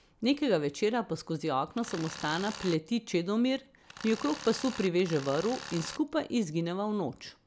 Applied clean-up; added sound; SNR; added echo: none; Tools; 13 dB; none.